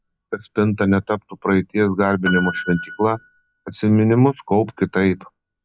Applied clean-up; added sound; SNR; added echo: classical method log-MMSE.